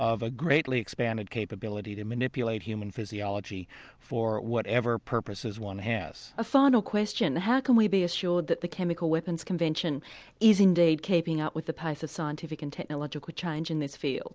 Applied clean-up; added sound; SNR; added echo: none; none; none; none.